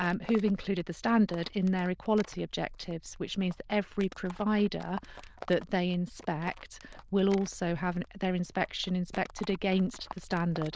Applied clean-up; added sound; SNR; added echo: neural diffusion model UNIVERSE++.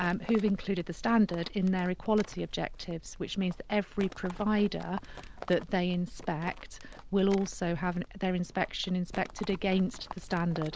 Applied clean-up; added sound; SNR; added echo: none; Livestock, farm animals, working animals; 14 dB; none.